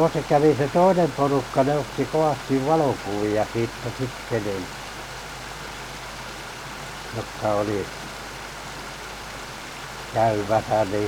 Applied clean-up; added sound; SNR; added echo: none; Stream; 11 dB; none.